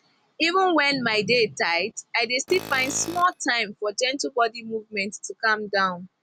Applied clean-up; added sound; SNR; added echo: none; Tools; 14 dB; none.